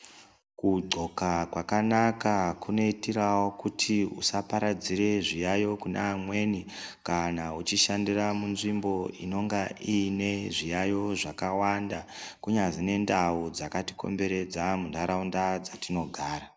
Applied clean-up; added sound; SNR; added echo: none; none; none; none.